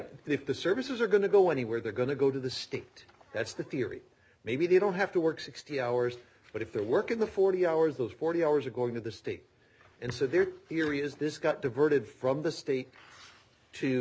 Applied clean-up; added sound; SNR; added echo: none; none; none; none.